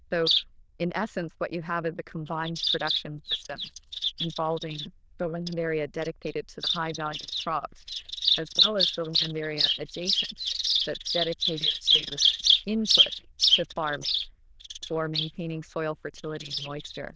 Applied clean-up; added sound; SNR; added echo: neural diffusion model UNIVERSE++.